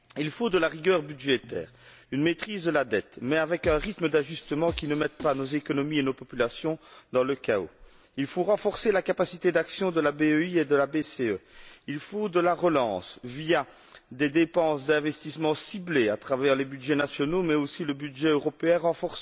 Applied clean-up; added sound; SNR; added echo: none; Drum kit; 15 dB; none.